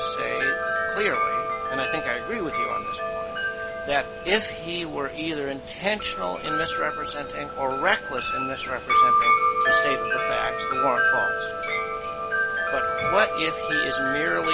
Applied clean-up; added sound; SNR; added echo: none; Wind chime; -4 dB; none.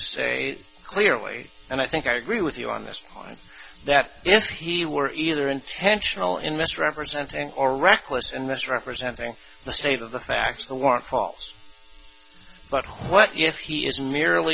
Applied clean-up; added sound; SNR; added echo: none; none; none; none.